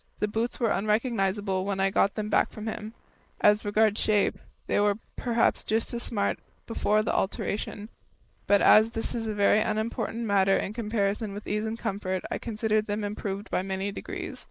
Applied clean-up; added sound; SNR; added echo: neural mask model Resemble Enhance denoiser.